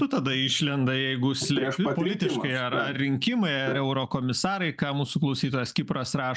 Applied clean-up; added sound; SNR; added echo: none; none; none; none.